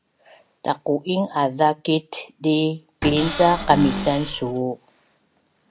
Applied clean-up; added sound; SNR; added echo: none; Cupboard open or close / Door; 6 dB; none.